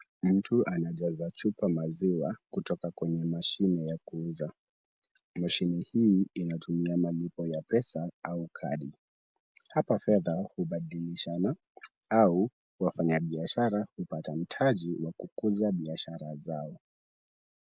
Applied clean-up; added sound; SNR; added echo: none; none; none; none.